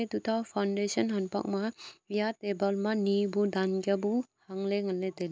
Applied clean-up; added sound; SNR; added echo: none; none; none; none.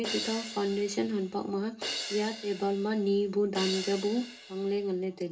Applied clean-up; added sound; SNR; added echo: none; Crash cymbal; 10 dB; reverberation time 0.3 s.